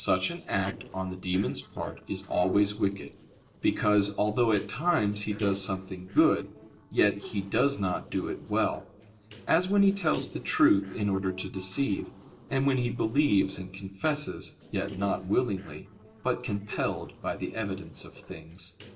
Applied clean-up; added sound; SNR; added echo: neural separator model SepFormer DNS4.